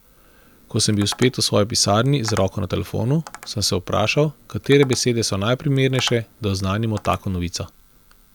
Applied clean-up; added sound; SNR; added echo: none; Tap; 19 dB; none.